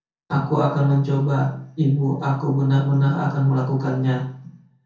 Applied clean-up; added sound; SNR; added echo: none; none; none; reverberation time 0.6 s.